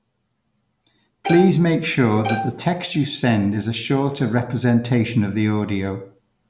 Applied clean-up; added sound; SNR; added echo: none; Bowed string instrument; 9 dB; none.